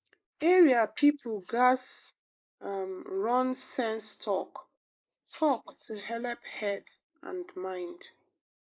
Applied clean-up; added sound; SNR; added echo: neural mask model Resemble Enhance denoiser.